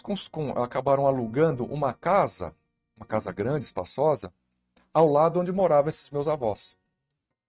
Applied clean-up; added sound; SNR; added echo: neural mask model RNNoise.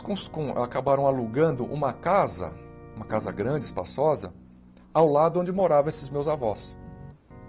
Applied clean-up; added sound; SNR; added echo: none; Organ + Bass guitar; 19 dB; none.